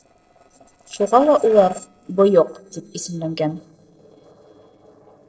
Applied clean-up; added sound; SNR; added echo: neural separator model SepFormer DNS4.